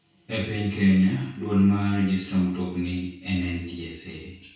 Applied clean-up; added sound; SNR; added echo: none; none; none; reverberation time 0.6 s.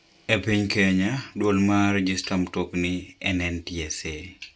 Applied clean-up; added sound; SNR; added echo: none; none; none; none.